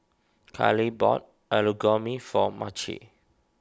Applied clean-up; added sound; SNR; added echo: none; none; none; none.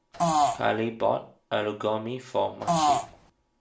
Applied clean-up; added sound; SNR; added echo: none; Fart; -5 dB; reverberation time 0.4 s.